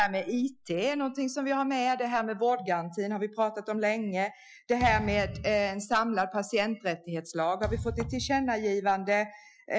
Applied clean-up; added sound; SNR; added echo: classical method Wiener filter.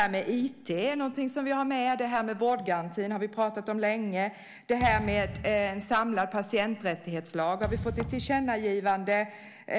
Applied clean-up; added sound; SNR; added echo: none; Thump, thud; 9 dB; none.